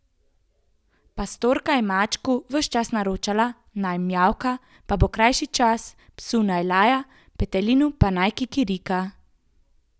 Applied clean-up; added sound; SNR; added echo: none; none; none; none.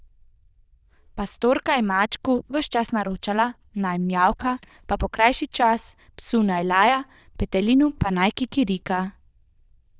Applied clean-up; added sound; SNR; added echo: neural diffusion model UNIVERSE++.